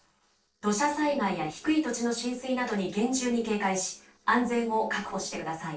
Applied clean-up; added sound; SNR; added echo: neural separator model SepFormer DNS4.